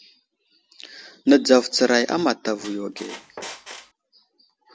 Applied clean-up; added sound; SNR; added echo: none; Squeak; 16 dB; none.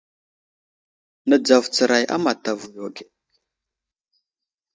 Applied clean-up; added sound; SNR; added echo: neural mask model DeepFilterNet 3.